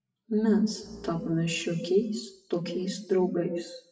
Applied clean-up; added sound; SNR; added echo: classical method WPE with log-MMSE.